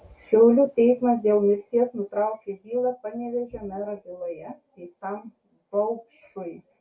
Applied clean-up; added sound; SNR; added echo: none; none; none; none.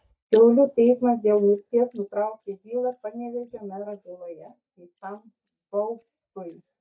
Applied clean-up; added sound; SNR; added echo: neural mask model DeepFilterNet 3.